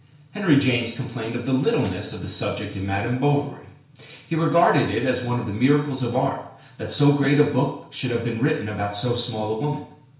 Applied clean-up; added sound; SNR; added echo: none; Snare drum; 17 dB; reverberation time 0.5 s.